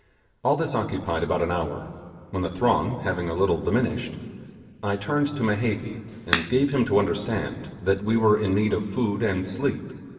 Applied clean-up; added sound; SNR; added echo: none; Crack; 5 dB; reverberation time 2.7 s.